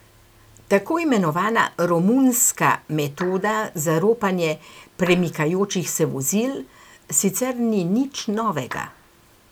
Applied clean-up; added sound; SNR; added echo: none; Clapping; 18 dB; none.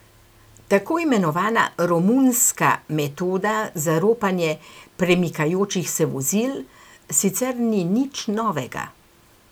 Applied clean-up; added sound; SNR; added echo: none; none; none; none.